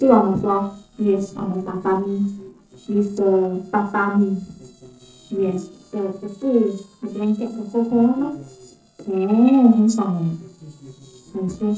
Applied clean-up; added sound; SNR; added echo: neural separator model SepFormer DNS4.